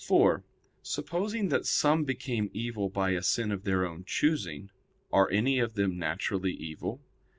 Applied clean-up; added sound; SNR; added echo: none; none; none; none.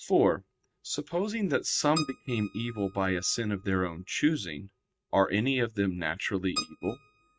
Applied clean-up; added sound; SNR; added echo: neural mask model RNNoise.